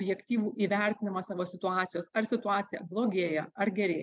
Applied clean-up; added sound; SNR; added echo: none; none; none; none.